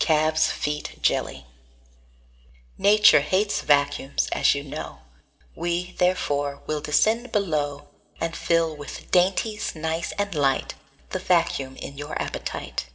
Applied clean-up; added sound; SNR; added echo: none; none; none; reverberation time 0.6 s.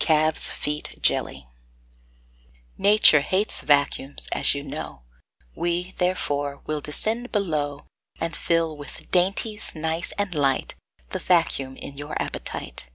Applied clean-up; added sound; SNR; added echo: none; none; none; none.